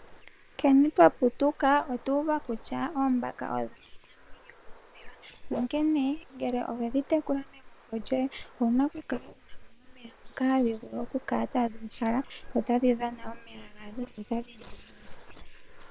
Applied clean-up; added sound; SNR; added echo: neural separator model SepFormer WHAM!.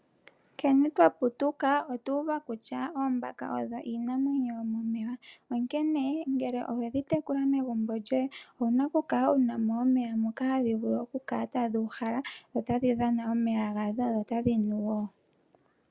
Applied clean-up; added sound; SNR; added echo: none; none; none; none.